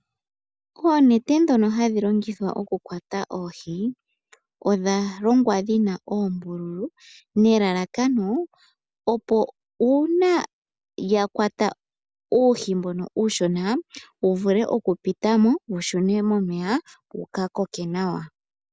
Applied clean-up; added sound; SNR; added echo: none; none; none; none.